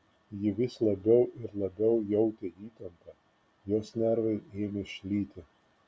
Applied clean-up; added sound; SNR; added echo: none; none; none; none.